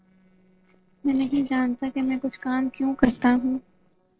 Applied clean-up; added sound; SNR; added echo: neural separator model SepFormer DNS4.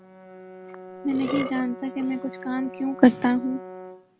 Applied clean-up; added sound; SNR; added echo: none; Brass instrument + Burping, eructation; 12 dB; none.